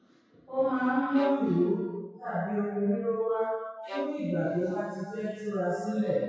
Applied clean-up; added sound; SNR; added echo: classical method WPE with log-MMSE.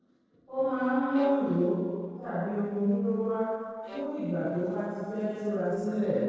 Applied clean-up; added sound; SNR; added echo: neural separator model SepFormer DNS4.